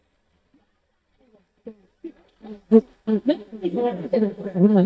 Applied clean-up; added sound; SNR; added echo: neural mask model DeepFilterNet 3.